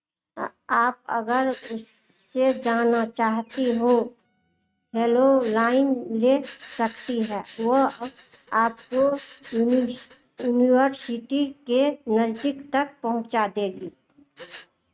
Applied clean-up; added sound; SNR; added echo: neural mask model RNNoise.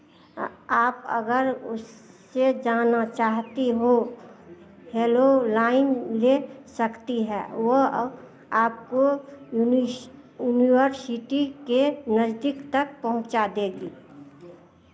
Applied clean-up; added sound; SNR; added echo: none; none; none; none.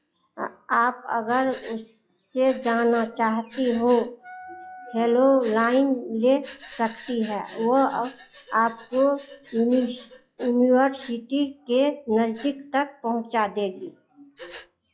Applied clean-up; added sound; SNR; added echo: classical method log-MMSE.